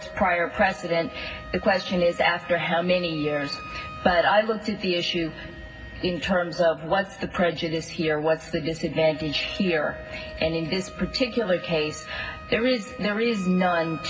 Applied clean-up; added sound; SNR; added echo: none; Wind instrument, woodwind instrument; 17 dB; reverberation time 0.4 s.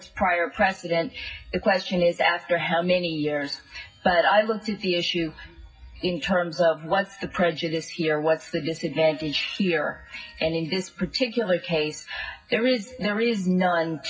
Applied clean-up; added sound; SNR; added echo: classical method WPE with log-MMSE.